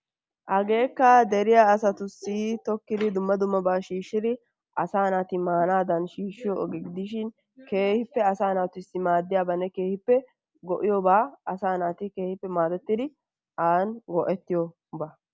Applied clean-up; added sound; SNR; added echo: none; none; none; none.